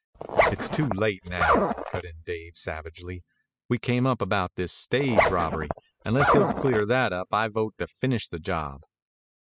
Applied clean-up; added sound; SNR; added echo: classical method spectral subtraction.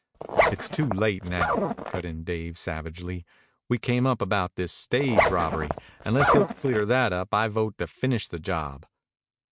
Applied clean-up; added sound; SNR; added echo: neural mask model RNNoise.